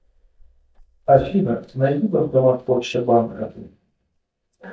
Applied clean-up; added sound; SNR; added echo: neural mask model DeepFilterNet 3.